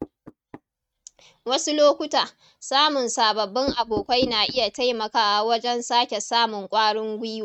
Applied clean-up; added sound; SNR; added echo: neural mask model RNNoise.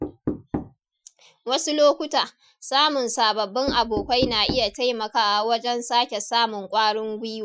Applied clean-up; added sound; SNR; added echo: classical method Wiener filter.